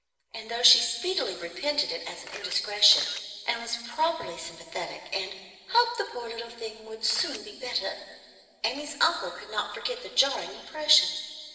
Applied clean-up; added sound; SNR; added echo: none; Camera; 12 dB; reverberation time 2.6 s.